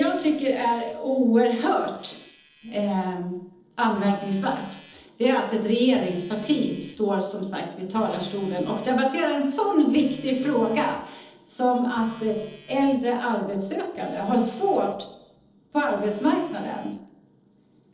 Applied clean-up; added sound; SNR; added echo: neural separator model SepFormer DNS4.